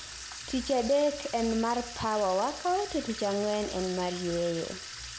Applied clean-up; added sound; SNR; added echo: none; Sink (filling or washing) / Water tap, faucet; 12 dB; none.